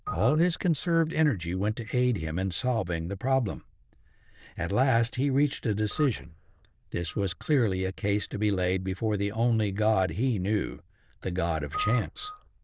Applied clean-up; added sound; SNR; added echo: neural diffusion model UNIVERSE++.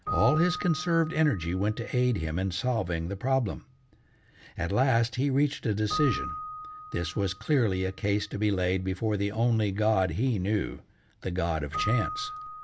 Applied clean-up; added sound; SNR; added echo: none; Keyboard (musical); 13 dB; none.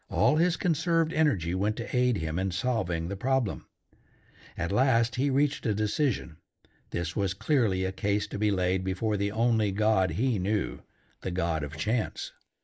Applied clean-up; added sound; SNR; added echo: neural mask model Resemble Enhance denoiser.